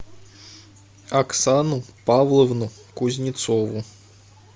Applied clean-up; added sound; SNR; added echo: none; none; none; none.